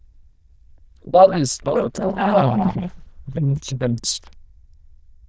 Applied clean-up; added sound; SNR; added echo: neural diffusion model UNIVERSE++.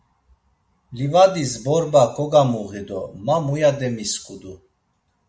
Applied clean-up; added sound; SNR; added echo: none; none; none; none.